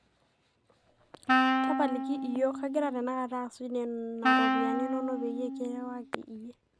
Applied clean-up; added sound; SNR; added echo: none; Wind instrument, woodwind instrument; -3 dB; none.